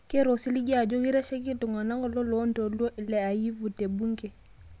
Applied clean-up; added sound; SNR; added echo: none; none; none; none.